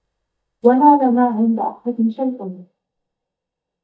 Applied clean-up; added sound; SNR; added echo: neural mask model DeepFilterNet 3.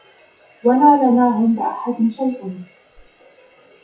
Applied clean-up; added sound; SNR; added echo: classical method WPE with log-MMSE.